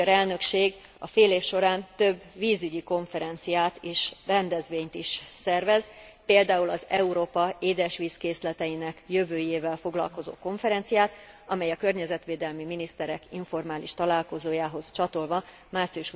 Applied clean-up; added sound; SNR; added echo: none; none; none; none.